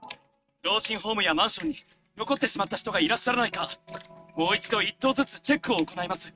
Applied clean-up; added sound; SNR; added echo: neural mask model RNNoise.